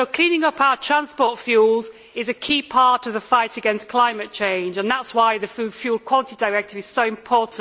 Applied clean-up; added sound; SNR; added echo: none; none; none; none.